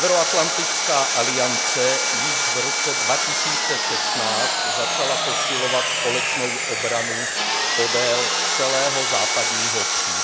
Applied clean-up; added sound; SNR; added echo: none; Sawing; -4 dB; none.